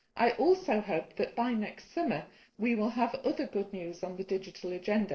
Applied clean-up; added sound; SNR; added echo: neural separator model SepFormer DNS4.